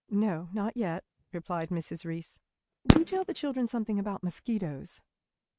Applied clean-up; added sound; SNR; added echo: neural mask model RNNoise.